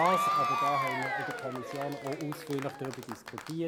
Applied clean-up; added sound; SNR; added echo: none; Applause / Crowd / Cheering; -2 dB; none.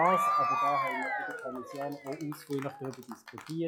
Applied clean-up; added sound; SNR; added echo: classical method log-MMSE.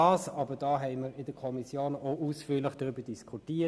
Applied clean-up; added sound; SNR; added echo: none; none; none; none.